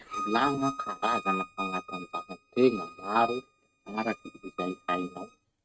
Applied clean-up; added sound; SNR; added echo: neural mask model RNNoise.